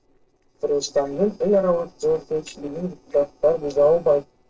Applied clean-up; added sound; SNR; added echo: neural separator model SepFormer DNS4.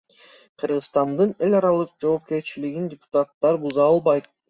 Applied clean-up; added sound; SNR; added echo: none; none; none; none.